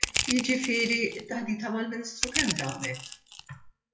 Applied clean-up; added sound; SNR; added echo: classical method WPE with log-MMSE.